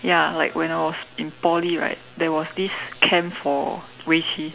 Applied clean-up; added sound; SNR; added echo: none; none; none; none.